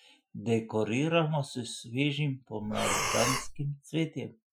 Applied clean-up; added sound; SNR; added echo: classical method Wiener filter.